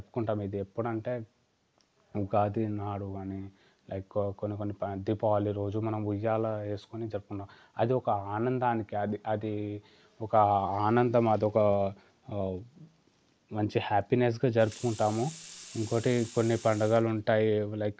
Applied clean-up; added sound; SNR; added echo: none; Sink (filling or washing) / Water tap, faucet; 18 dB; none.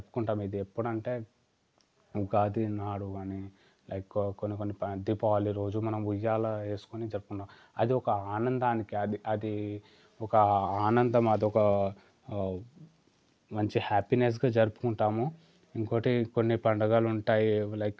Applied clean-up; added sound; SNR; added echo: none; none; none; none.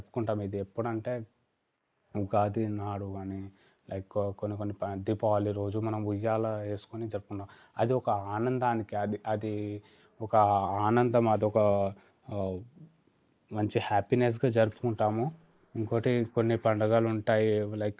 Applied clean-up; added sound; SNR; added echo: neural mask model Resemble Enhance denoiser.